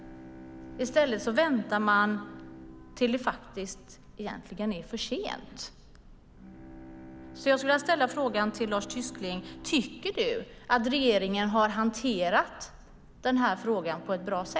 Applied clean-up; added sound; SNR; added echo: none; Bowed string instrument + Train / Breathing; 17 dB; none.